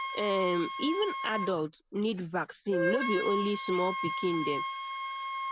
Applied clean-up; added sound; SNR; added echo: none; Wind instrument, woodwind instrument; 3 dB; none.